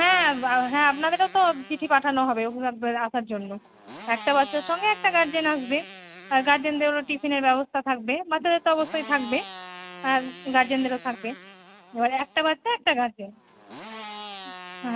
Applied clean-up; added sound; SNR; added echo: none; Motorcycle; 18 dB; none.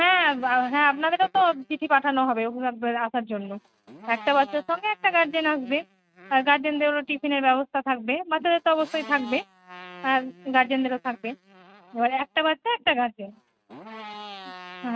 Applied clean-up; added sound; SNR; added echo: neural mask model RNNoise.